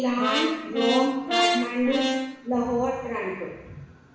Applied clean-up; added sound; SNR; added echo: none; Brass instrument; 1 dB; reverberation time 1.1 s.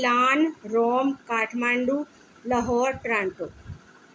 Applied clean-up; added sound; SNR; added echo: none; none; none; none.